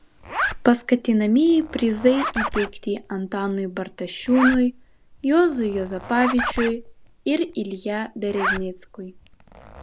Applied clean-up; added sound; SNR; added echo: none; Zipper (clothing); 9 dB; none.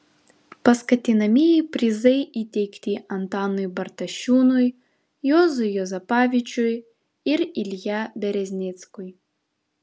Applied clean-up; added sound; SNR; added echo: none; none; none; none.